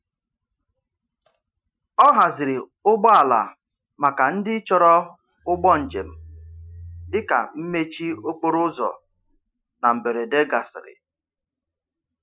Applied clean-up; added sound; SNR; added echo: classical method Wiener filter.